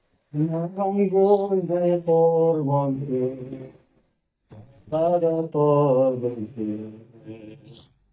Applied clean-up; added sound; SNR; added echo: neural mask model DeepFilterNet 3.